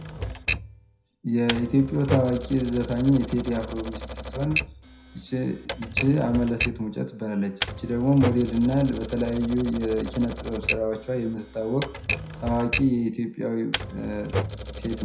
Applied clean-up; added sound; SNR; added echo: none; Typewriter; 6 dB; reverberation time 0.5 s.